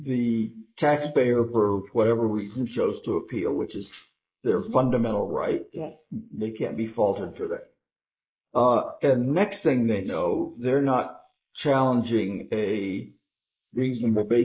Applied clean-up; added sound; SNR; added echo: neural mask model Resemble Enhance denoiser.